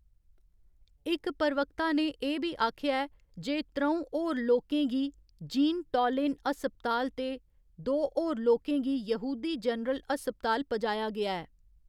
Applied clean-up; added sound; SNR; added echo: none; none; none; none.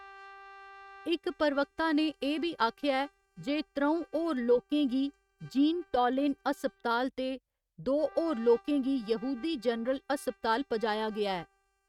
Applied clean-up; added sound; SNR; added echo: neural mask model RNNoise.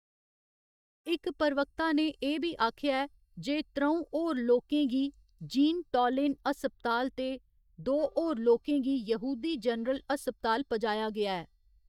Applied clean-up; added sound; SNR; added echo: neural mask model DeepFilterNet 3.